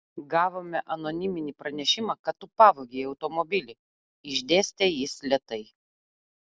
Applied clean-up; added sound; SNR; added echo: none; none; none; none.